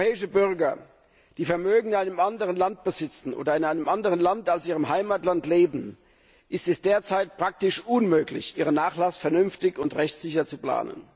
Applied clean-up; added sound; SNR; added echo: none; none; none; none.